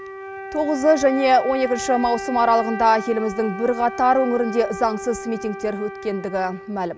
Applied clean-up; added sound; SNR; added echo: none; Wind instrument, woodwind instrument; 11 dB; none.